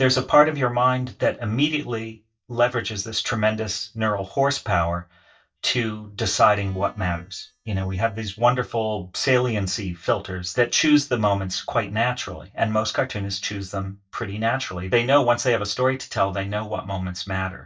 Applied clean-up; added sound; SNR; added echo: neural mask model DeepFilterNet 3.